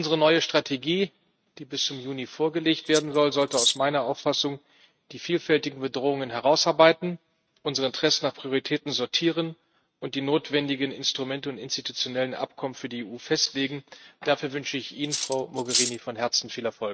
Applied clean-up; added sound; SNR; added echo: neural mask model RNNoise.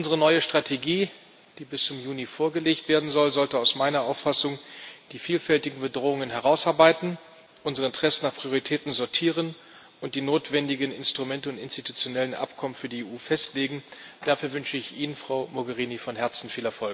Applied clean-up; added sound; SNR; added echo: none; none; none; none.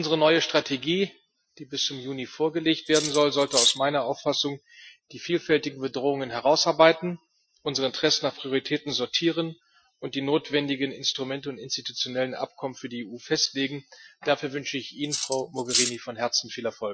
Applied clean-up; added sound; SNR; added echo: classical method Wiener filter.